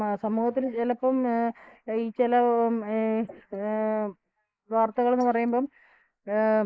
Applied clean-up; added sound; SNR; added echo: neural mask model Resemble Enhance denoiser.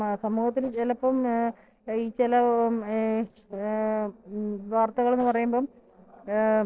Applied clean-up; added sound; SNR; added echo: neural separator model SepFormer DNS4.